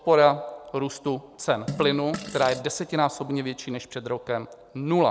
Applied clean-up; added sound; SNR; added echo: none; Fart; 11 dB; none.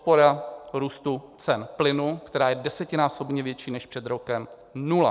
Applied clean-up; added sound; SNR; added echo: none; none; none; none.